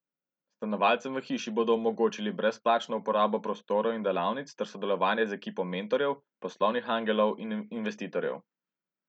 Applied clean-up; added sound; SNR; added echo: none; none; none; none.